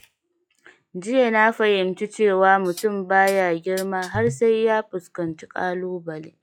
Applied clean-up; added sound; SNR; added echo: classical method log-MMSE.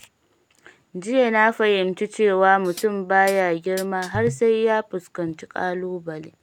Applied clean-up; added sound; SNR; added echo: none; Hi-hat; 14 dB; none.